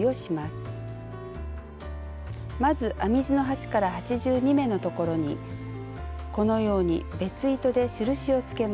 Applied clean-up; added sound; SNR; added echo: none; none; none; none.